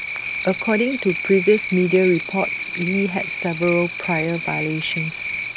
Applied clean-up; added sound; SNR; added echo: none; Cricket; 6 dB; none.